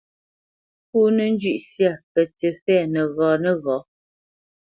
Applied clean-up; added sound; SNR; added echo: none; none; none; none.